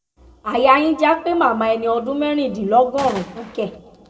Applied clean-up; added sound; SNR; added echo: none; Gunshot, gunfire; 15 dB; reverberation time 1.1 s.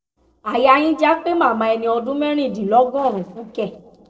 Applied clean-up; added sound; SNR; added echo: neural separator model SepFormer DNS4.